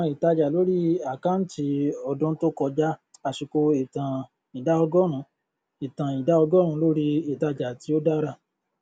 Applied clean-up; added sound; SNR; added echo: none; none; none; none.